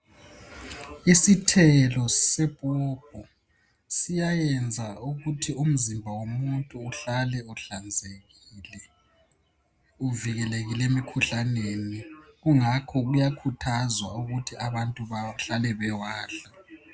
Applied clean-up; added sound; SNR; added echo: none; none; none; none.